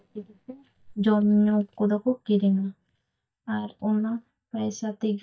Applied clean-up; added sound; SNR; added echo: neural mask model DeepFilterNet 3.